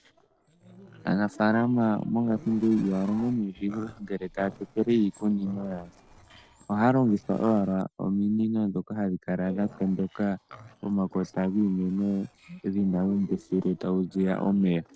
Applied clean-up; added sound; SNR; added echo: neural separator model SepFormer DNS4.